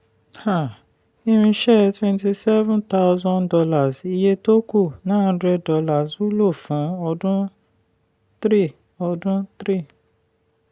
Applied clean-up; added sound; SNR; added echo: none; none; none; none.